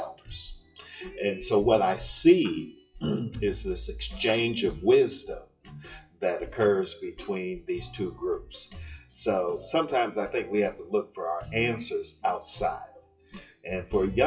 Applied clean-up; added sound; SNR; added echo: classical method WPE with log-MMSE.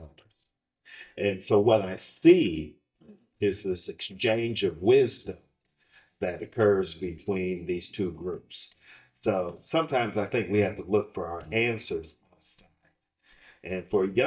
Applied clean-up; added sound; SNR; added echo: neural mask model DeepFilterNet 3.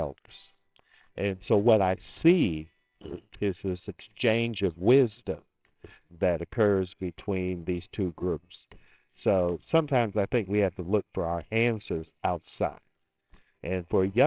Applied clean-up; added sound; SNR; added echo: neural separator model SepFormer WHAMR!.